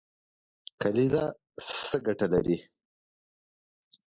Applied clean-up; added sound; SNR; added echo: neural mask model Resemble Enhance denoiser.